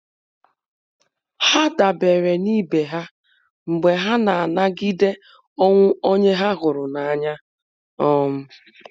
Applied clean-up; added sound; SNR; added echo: none; none; none; none.